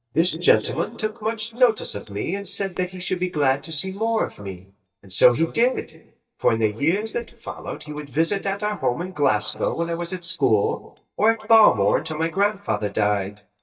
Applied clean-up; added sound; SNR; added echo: neural mask model DeepFilterNet 3.